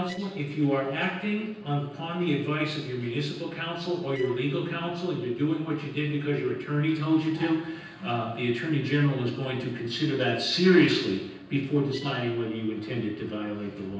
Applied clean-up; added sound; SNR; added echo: neural separator model SepFormer DNS4.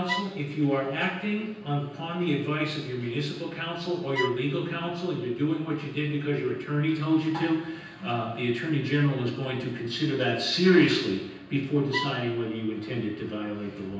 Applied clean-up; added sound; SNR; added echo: none; Bowed string instrument; 9 dB; reverberation time 0.9 s.